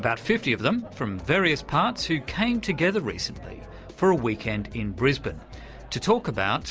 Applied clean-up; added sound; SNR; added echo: none; none; none; none.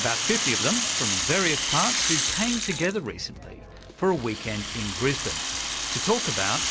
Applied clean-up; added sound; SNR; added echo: none; Rattle (instrument); 0 dB; none.